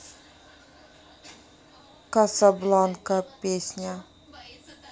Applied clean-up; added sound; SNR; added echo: none; none; none; none.